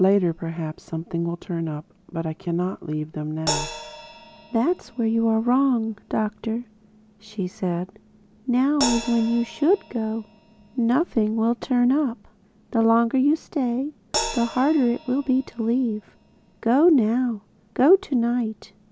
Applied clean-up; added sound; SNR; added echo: none; Crash cymbal; 15 dB; none.